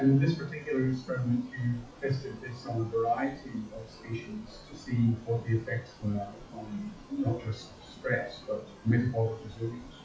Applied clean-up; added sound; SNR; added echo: classical method WPE with log-MMSE.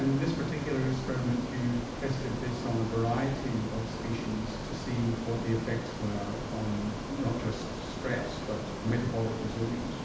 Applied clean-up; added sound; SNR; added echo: none; Ocean; 4 dB; reverberation time 0.8 s.